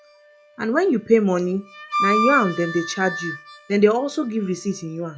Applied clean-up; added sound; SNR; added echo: classical method log-MMSE.